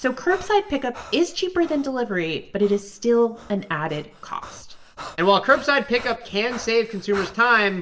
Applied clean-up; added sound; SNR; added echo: none; Breathing; 20 dB; reverberation time 0.7 s.